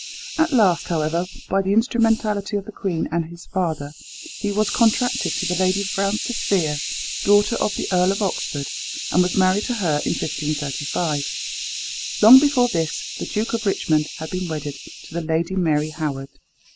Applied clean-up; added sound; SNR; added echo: none; Hiss; 9 dB; none.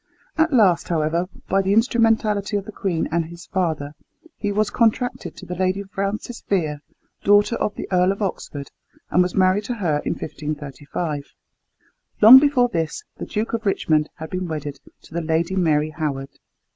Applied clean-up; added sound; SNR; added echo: none; none; none; none.